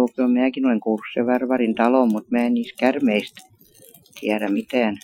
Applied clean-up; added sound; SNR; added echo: classical method Wiener filter.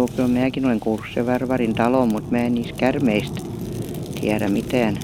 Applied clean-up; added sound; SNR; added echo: none; Fire; 9 dB; none.